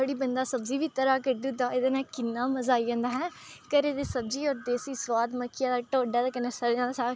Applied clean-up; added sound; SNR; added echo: none; none; none; none.